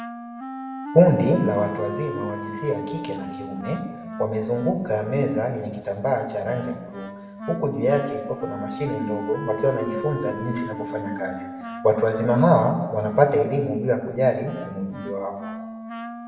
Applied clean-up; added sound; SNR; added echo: none; Wind instrument, woodwind instrument; 11 dB; reverberation time 1.0 s.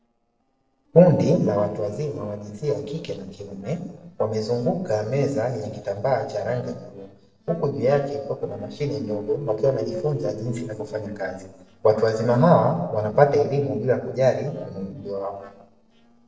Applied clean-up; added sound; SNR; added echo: neural separator model SepFormer DNS4.